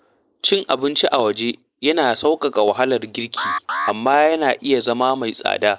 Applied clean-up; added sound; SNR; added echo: neural mask model Resemble Enhance denoiser.